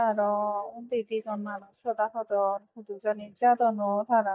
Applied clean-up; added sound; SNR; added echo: neural mask model DeepFilterNet 3.